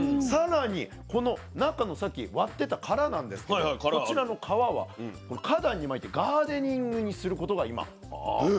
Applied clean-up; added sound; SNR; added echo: none; none; none; none.